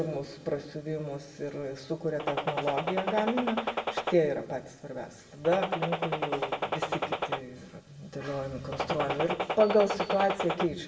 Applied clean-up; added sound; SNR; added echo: none; Gunshot, gunfire; 1 dB; reverberation time 0.7 s.